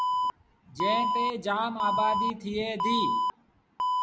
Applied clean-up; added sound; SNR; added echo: none; Alarm; -3 dB; none.